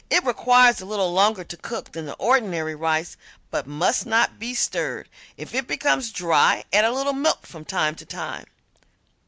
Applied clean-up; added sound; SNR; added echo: none; none; none; none.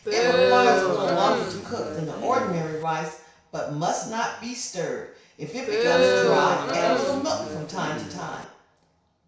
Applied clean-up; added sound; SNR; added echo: none; Crowd; -3 dB; reverberation time 0.6 s.